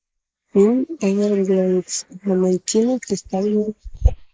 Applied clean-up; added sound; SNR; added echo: neural mask model Resemble Enhance denoiser.